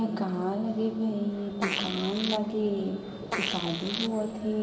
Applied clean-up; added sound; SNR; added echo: none; Fart; 6 dB; reverberation time 1.7 s.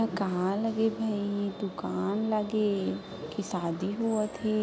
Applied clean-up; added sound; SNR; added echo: none; none; none; none.